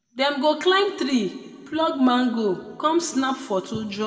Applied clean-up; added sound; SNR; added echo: none; none; none; reverberation time 1.3 s.